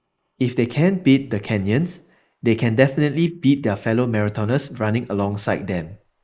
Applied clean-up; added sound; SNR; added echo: neural mask model Resemble Enhance denoiser.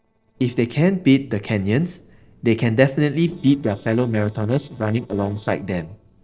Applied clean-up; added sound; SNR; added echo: neural separator model SepFormer DNS4.